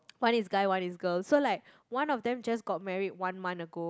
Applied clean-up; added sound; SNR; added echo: none; none; none; none.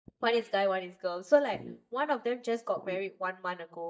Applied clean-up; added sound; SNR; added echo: neural mask model DeepFilterNet 3.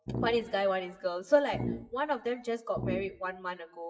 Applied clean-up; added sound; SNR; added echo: classical method WPE with log-MMSE.